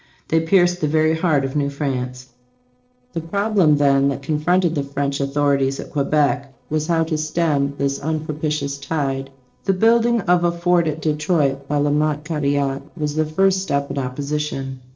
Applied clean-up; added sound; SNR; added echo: neural separator model SepFormer DNS4.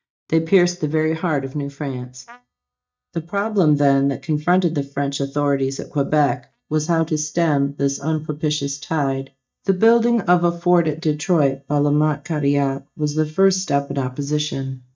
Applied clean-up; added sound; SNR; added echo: neural mask model DeepFilterNet 3.